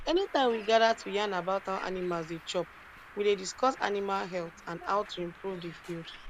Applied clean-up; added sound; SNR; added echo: none; Bird; 18 dB; none.